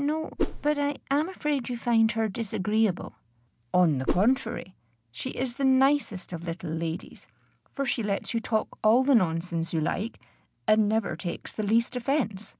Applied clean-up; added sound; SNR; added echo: none; Whoosh, swoosh, swish; 1 dB; none.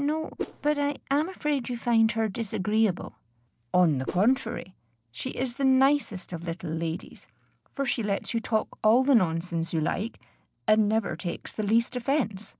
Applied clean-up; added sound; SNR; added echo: neural separator model SepFormer DNS4.